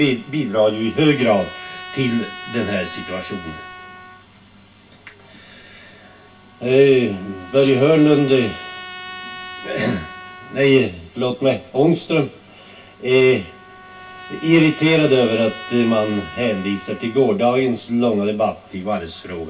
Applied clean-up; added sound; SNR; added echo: none; Trumpet; 18 dB; reverberation time 0.1 s.